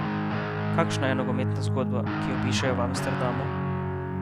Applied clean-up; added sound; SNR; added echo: none; Guitar; -5 dB; none.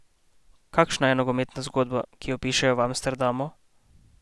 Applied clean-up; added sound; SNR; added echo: none; none; none; none.